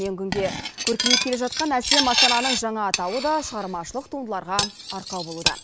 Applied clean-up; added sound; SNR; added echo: none; Cutlery, silverware; 0 dB; none.